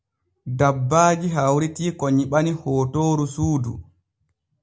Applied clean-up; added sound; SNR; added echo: none; none; none; none.